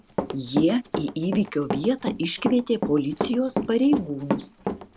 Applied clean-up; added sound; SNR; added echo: none; Run; 6 dB; none.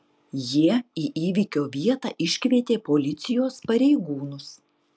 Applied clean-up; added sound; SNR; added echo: none; none; none; none.